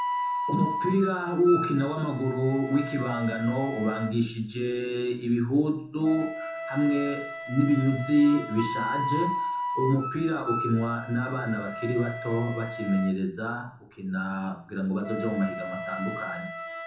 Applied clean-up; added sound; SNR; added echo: none; Wind instrument, woodwind instrument; 8 dB; reverberation time 0.6 s.